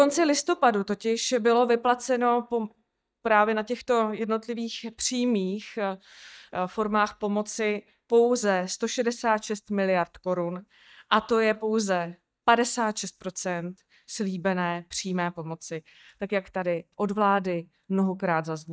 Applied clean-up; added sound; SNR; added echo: neural mask model DeepFilterNet 3.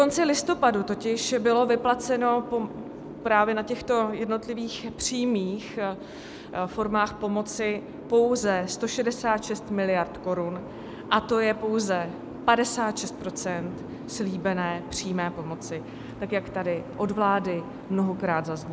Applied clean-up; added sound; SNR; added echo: none; Boat, Water vehicle; 13 dB; none.